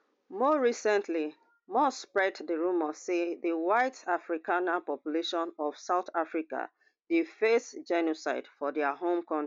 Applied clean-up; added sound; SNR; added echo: none; none; none; none.